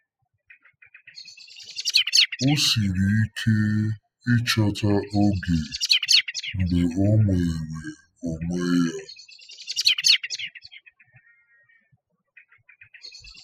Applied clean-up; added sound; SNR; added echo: classical method spectral subtraction.